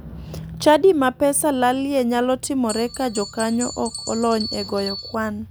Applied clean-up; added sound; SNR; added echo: none; Bell; 12 dB; none.